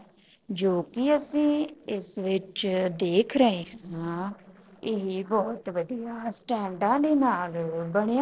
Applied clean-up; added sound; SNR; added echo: neural separator model SepFormer DNS4.